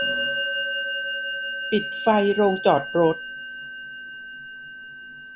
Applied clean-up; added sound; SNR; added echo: none; Musical instrument; 4 dB; none.